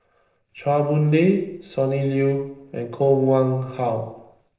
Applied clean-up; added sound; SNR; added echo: neural separator model SepFormer DNS4.